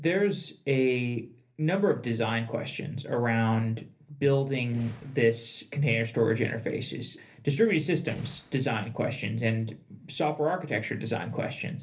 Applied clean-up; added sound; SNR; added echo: neural separator model SepFormer DNS4.